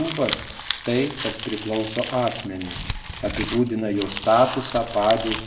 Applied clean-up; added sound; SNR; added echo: none; Crumpling, crinkling; 8 dB; reverberation time 0.6 s.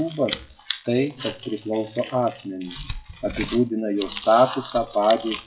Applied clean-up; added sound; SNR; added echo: classical method WPE with log-MMSE.